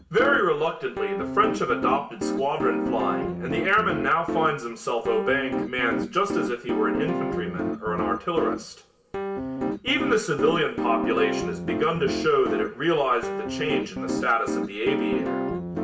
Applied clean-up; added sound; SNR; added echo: none; Piano; 3 dB; reverberation time 0.7 s.